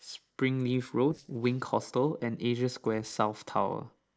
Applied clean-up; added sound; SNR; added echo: neural separator model SepFormer DNS4.